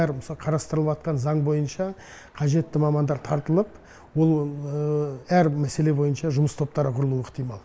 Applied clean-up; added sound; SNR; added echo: none; none; none; none.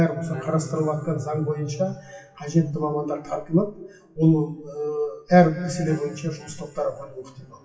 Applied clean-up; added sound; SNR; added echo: classical method WPE with log-MMSE.